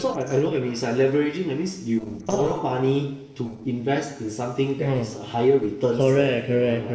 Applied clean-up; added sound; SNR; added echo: neural separator model SepFormer DNS4.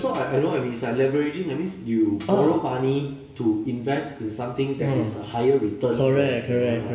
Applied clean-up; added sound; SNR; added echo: none; Tambourine; 12 dB; reverberation time 0.9 s.